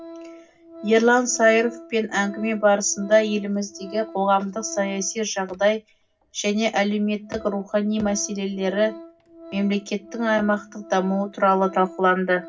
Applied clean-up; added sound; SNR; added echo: none; Organ; 18 dB; reverberation time 0.4 s.